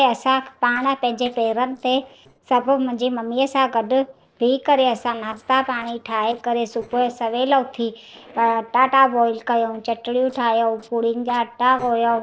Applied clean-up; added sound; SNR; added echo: neural separator model SepFormer DNS4.